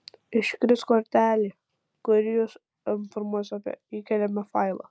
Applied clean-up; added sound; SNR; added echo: none; none; none; none.